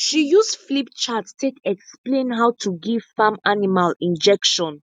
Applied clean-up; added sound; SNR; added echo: none; none; none; none.